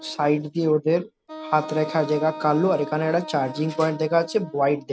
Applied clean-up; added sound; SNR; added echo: none; Wind instrument, woodwind instrument; 15 dB; none.